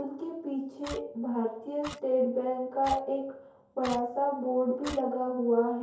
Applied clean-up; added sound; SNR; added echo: none; Clock; 18 dB; reverberation time 2.4 s.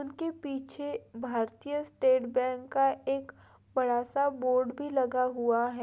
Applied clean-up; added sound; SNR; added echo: none; none; none; none.